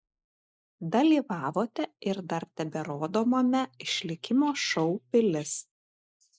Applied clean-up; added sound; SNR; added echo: neural mask model Resemble Enhance denoiser.